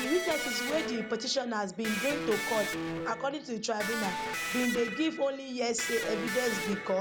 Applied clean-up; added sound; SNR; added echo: none; Electric guitar; 4 dB; none.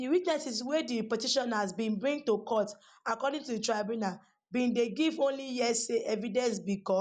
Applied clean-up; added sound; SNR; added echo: none; none; none; none.